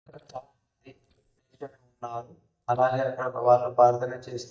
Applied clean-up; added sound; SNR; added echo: neural mask model DeepFilterNet 3.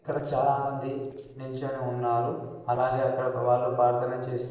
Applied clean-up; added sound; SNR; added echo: neural separator model SepFormer DNS4.